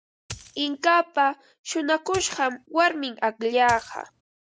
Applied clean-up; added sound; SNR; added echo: none; Coin (dropping); 16 dB; none.